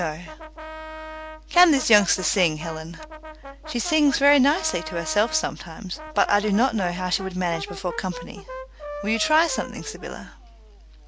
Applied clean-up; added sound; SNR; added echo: none; Brass instrument; 14 dB; none.